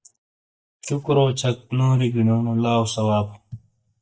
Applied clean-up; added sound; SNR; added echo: neural mask model DeepFilterNet 3.